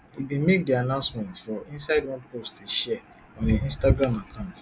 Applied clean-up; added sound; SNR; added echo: none; none; none; none.